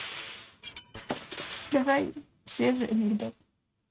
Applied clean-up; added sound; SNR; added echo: neural mask model RNNoise.